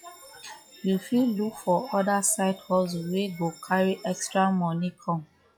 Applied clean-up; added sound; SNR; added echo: classical method log-MMSE.